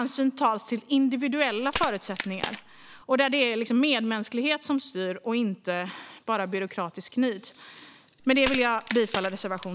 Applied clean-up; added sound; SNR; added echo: none; Crack; 8 dB; none.